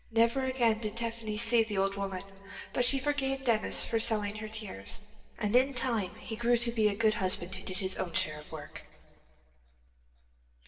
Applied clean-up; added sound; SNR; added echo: none; none; none; reverberation time 1.7 s.